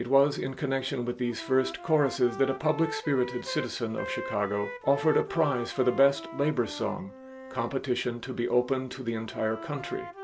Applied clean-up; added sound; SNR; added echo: none; Wind instrument, woodwind instrument; 13 dB; none.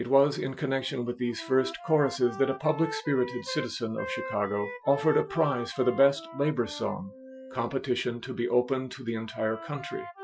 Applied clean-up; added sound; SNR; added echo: classical method Wiener filter.